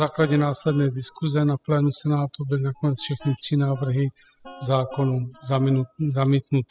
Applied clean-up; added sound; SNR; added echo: classical method spectral subtraction.